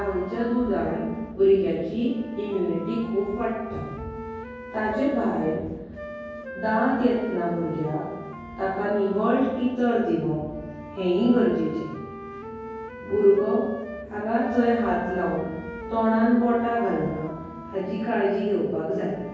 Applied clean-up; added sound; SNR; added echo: none; Wind instrument, woodwind instrument; 15 dB; reverberation time 1.3 s.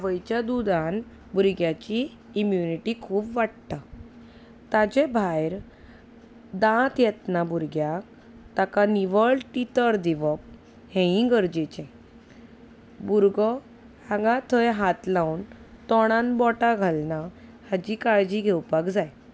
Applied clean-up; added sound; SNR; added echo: none; none; none; none.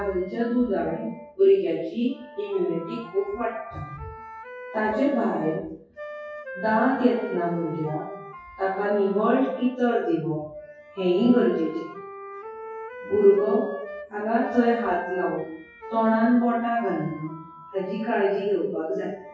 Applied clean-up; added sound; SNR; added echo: classical method WPE with log-MMSE.